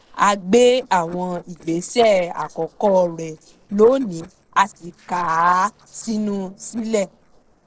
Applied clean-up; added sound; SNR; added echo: neural separator model SepFormer DNS4.